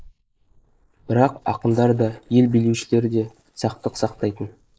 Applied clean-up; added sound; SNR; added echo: neural mask model Resemble Enhance denoiser.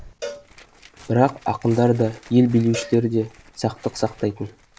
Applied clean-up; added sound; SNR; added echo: none; Cowbell + Tearing; 19 dB; none.